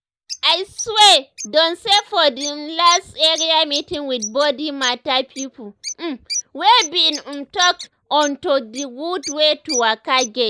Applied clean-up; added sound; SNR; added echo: neural mask model Resemble Enhance denoiser.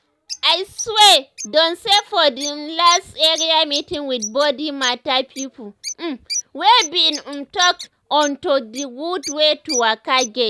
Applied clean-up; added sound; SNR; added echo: none; Bird; 13 dB; none.